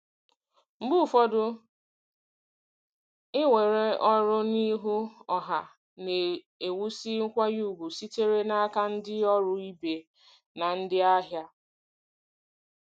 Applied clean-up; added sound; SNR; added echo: none; none; none; none.